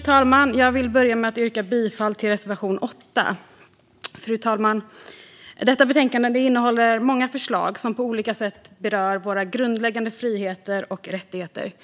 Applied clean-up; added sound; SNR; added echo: none; none; none; none.